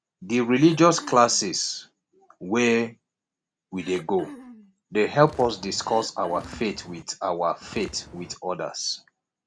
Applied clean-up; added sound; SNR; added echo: none; Walk, footsteps + Cough; 18 dB; none.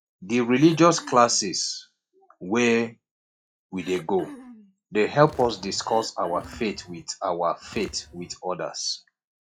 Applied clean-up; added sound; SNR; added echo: classical method log-MMSE.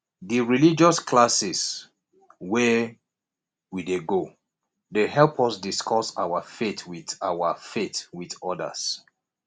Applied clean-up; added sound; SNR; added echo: none; none; none; none.